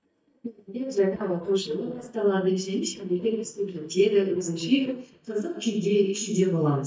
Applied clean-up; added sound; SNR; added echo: neural mask model DeepFilterNet 3.